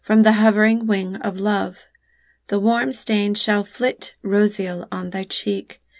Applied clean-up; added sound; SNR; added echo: none; none; none; none.